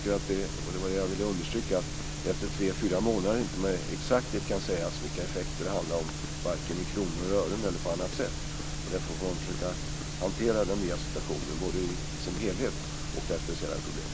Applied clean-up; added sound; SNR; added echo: none; none; none; none.